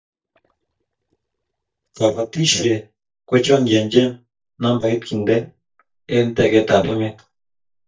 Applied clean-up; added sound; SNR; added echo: neural mask model DeepFilterNet 3.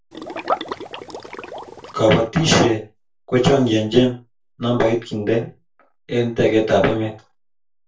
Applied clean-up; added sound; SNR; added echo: none; Liquid; 9 dB; reverberation time 0.2 s.